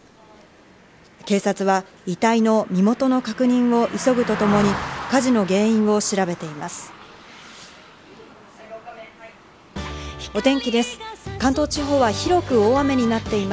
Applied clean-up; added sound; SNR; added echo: none; Car passing by; 15 dB; none.